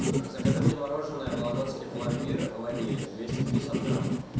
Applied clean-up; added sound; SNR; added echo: none; Writing; -5 dB; reverberation time 0.7 s.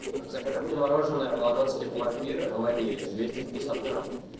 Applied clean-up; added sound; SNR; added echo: neural separator model SepFormer DNS4.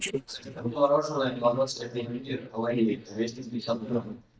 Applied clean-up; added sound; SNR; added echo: neural mask model DeepFilterNet 3.